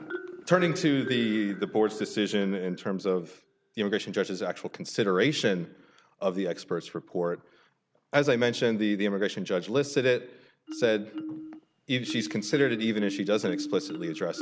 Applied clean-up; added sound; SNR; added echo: none; Marimba, xylophone; 13 dB; none.